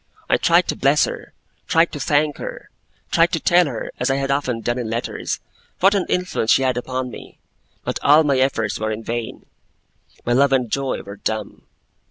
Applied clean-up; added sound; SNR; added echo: none; none; none; none.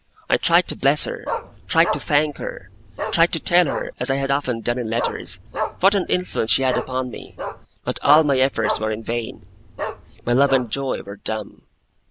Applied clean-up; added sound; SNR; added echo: none; Bark; 8 dB; none.